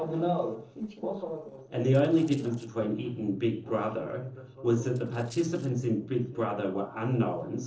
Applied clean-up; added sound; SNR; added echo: neural separator model SepFormer DNS4.